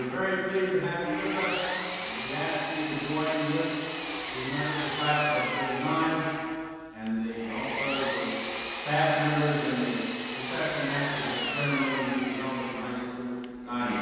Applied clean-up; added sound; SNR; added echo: none; Power tool; 2 dB; reverberation time 2.1 s.